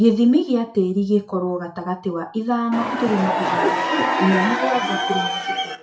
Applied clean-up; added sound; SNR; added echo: classical method WPE with log-MMSE.